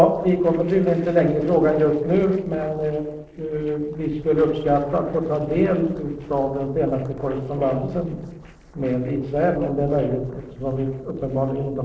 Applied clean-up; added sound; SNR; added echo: neural separator model SepFormer DNS4.